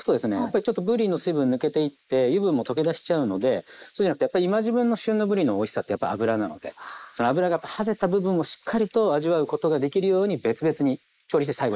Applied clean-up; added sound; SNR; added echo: neural mask model Resemble Enhance denoiser.